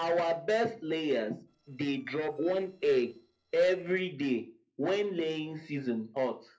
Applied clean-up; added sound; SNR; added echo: neural separator model SepFormer DNS4.